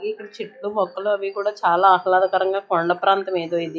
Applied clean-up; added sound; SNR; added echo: classical method log-MMSE.